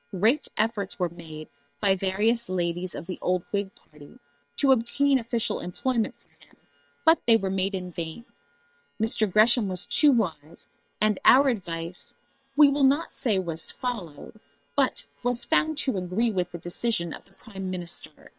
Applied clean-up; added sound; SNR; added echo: neural separator model SepFormer WHAM!.